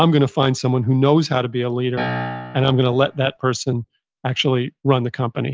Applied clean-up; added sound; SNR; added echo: none; Piano; 9 dB; none.